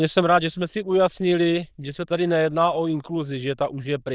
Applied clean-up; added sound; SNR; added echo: neural diffusion model UNIVERSE++.